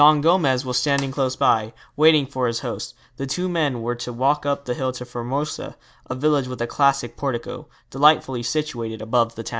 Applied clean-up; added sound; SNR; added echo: none; none; none; none.